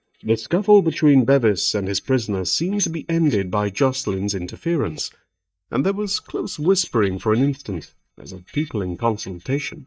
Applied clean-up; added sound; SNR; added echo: neural mask model DeepFilterNet 3.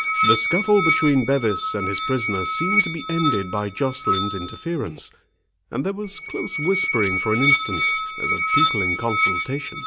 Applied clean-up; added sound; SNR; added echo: none; Musical instrument; -1 dB; none.